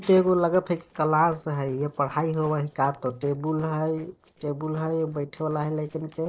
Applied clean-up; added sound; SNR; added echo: neural separator model SepFormer DNS4.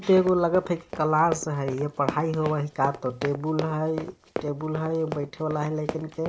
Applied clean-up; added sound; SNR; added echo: none; Run; 11 dB; none.